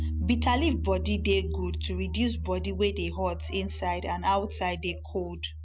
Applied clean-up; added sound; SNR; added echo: none; Piano; 3 dB; none.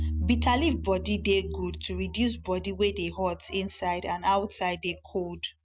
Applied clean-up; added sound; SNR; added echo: neural mask model RNNoise.